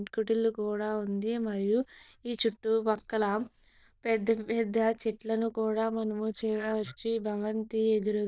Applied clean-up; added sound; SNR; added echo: neural diffusion model UNIVERSE++.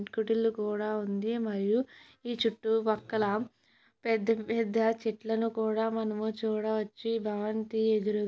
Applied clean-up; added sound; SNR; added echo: none; none; none; none.